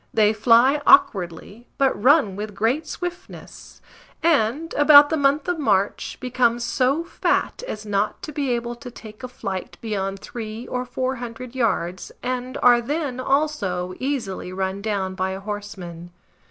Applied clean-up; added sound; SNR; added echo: none; none; none; none.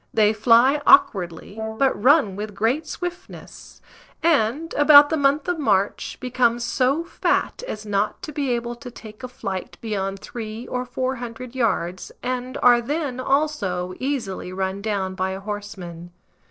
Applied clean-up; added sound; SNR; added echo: neural separator model SepFormer DNS4.